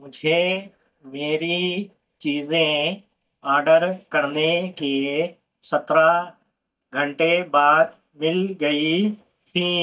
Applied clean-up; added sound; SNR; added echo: neural mask model DeepFilterNet 3.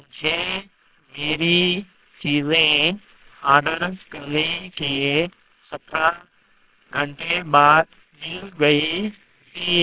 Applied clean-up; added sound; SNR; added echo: neural separator model SepFormer WHAMR!.